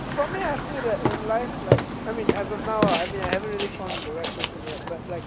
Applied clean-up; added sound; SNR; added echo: none; Burping, eructation; -2 dB; none.